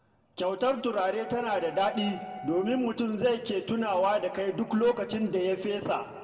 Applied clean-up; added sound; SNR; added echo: none; Wind instrument, woodwind instrument; 15 dB; reverberation time 1.6 s.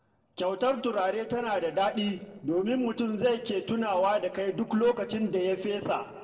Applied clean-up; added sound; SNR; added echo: neural separator model SepFormer DNS4.